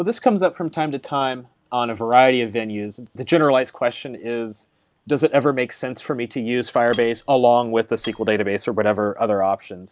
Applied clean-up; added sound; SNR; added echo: none; Cutlery, silverware; 16 dB; none.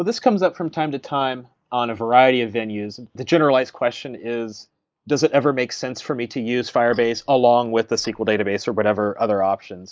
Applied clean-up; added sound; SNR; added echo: neural mask model Resemble Enhance denoiser.